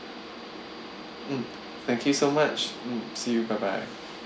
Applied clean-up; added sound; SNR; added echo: none; none; none; none.